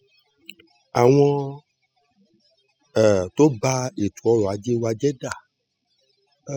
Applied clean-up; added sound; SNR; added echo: classical method spectral subtraction.